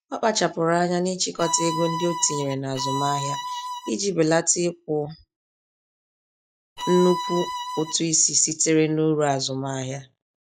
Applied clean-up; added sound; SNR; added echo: classical method log-MMSE.